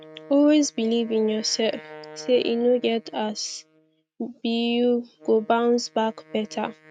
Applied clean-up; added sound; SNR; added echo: neural mask model RNNoise.